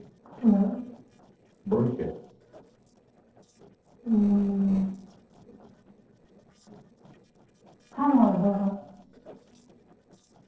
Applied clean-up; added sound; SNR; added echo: neural separator model SepFormer DNS4.